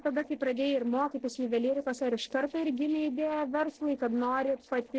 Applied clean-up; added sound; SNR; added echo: neural separator model SepFormer DNS4.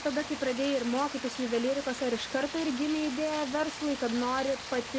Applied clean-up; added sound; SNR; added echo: none; Rain; 10 dB; none.